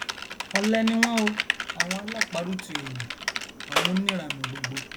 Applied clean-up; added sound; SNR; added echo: none; Typing + Clapping; 1 dB; none.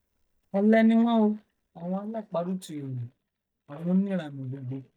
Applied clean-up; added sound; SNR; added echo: neural mask model DeepFilterNet 3.